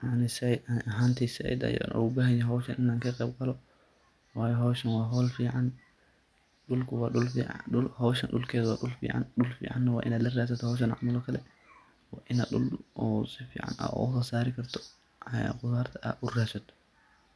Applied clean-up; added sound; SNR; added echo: none; none; none; none.